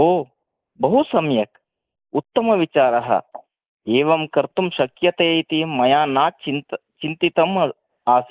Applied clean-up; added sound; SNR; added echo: neural mask model Resemble Enhance denoiser.